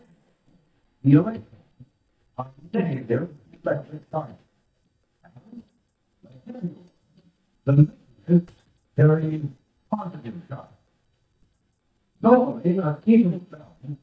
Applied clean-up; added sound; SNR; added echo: neural mask model DeepFilterNet 3.